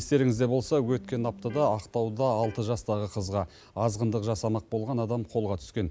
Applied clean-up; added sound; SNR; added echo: none; Electric guitar; 20 dB; none.